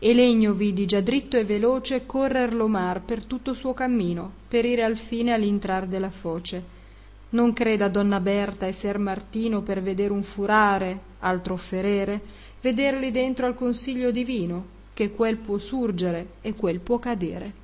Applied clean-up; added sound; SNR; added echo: none; none; none; none.